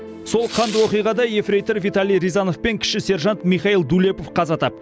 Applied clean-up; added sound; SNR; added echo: none; Tearing; 16 dB; none.